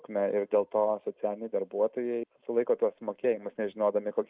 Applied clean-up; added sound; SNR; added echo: neural mask model Resemble Enhance denoiser.